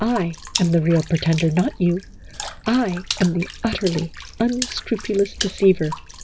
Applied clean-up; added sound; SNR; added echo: none; Water / Splash, splatter; 11 dB; none.